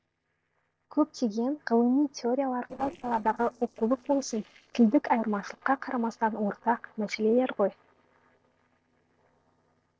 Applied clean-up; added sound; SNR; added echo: neural separator model SepFormer DNS4.